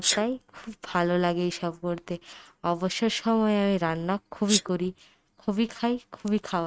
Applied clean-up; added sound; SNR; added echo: neural mask model RNNoise.